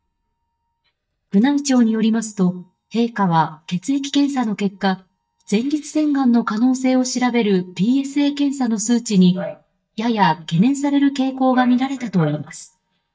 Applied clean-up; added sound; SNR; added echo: neural mask model DeepFilterNet 3.